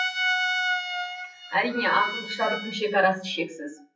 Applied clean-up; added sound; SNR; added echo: classical method WPE with log-MMSE.